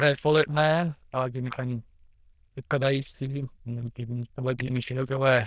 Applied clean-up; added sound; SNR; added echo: neural diffusion model UNIVERSE++.